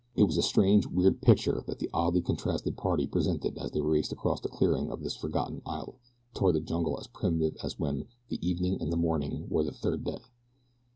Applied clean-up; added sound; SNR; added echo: none; none; none; none.